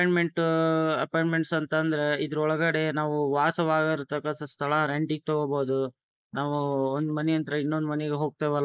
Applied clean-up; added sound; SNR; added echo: neural mask model Resemble Enhance denoiser.